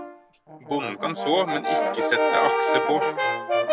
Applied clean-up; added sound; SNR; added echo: none; Brass instrument; -4 dB; none.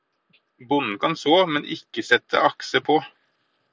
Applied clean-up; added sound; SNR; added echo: none; none; none; none.